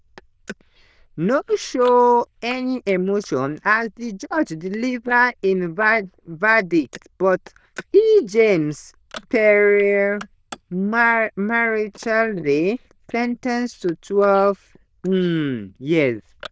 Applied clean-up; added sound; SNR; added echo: neural diffusion model UNIVERSE++.